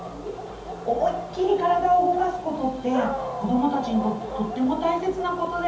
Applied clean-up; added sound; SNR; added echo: none; Dog; 9 dB; reverberation time 0.7 s.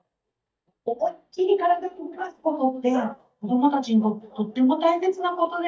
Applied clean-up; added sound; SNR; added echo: neural mask model DeepFilterNet 3.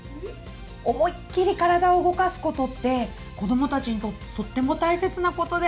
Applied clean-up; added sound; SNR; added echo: none; none; none; none.